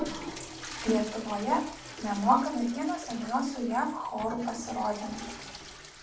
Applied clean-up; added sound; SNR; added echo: none; Toilet flush / Water; 11 dB; reverberation time 0.4 s.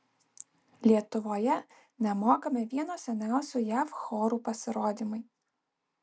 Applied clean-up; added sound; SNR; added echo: none; none; none; none.